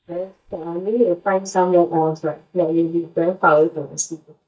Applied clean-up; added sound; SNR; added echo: neural mask model DeepFilterNet 3.